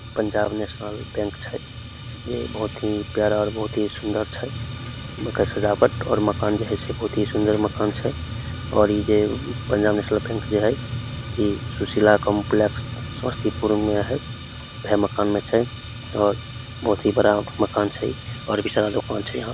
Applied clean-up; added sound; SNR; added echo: none; Fire; 7 dB; none.